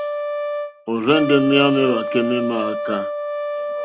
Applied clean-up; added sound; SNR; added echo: none; Brass instrument; 5 dB; none.